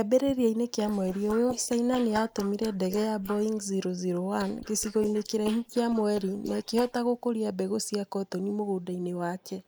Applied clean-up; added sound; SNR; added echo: neural mask model Resemble Enhance denoiser.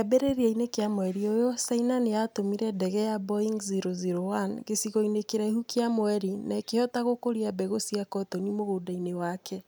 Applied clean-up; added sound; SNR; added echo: none; none; none; none.